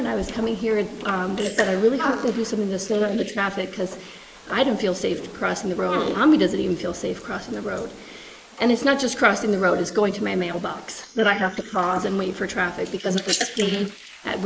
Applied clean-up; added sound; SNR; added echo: neural mask model Resemble Enhance denoiser.